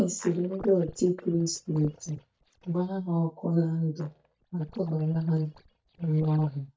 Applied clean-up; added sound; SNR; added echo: neural mask model DeepFilterNet 3.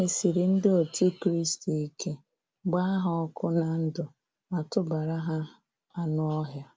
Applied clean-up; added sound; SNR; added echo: none; none; none; none.